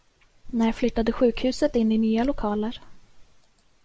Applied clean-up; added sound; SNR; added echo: none; none; none; none.